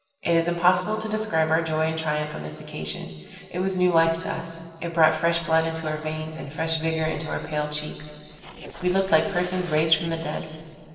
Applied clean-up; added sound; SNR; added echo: neural separator model SepFormer DNS4.